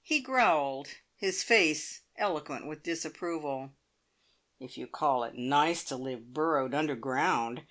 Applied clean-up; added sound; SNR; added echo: none; none; none; none.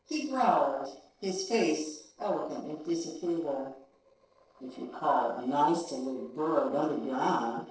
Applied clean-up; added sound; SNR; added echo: neural separator model SepFormer DNS4.